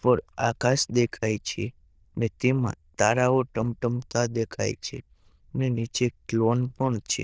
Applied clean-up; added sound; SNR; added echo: neural diffusion model UNIVERSE++.